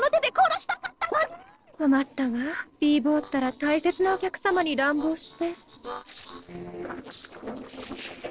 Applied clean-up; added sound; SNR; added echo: neural separator model SepFormer DNS4.